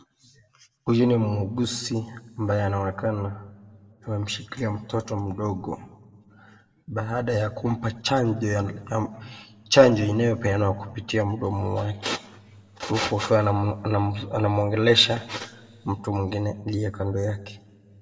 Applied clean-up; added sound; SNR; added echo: none; none; none; reverberation time 0.8 s.